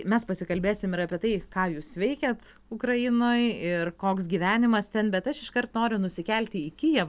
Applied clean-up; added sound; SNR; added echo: none; none; none; none.